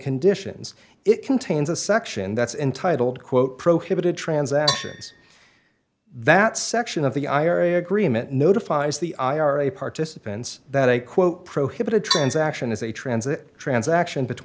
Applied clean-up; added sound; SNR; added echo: none; Percussion; 9 dB; none.